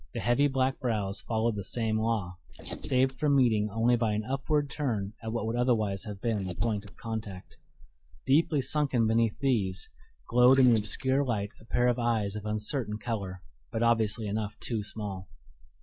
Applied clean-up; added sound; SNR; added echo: neural mask model Resemble Enhance denoiser.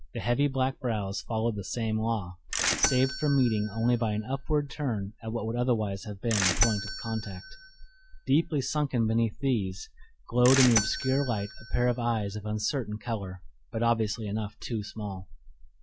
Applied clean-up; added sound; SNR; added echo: none; Bell / Mechanisms; 7 dB; none.